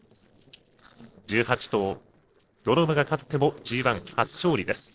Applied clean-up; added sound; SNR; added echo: neural separator model SepFormer DNS4.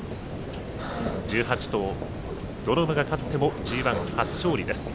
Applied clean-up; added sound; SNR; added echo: none; Breathing; 15 dB; none.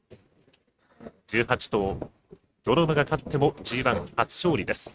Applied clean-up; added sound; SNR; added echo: neural mask model RNNoise.